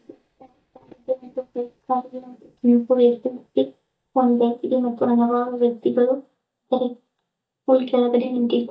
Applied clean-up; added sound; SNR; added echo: neural mask model DeepFilterNet 3.